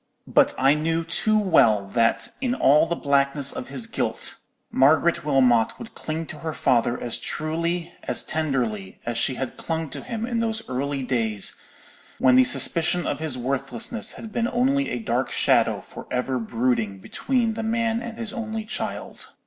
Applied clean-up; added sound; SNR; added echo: none; none; none; none.